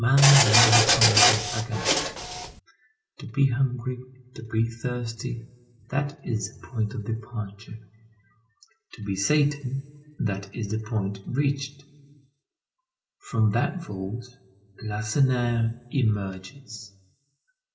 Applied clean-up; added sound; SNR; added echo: none; Printer; -5 dB; reverberation time 1.6 s.